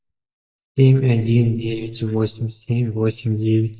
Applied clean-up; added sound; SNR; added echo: neural mask model DeepFilterNet 3.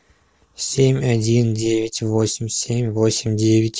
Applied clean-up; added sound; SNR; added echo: none; none; none; none.